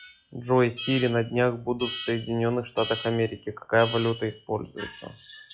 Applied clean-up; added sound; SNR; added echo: classical method log-MMSE.